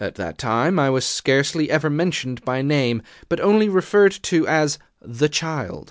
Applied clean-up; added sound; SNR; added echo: none; none; none; none.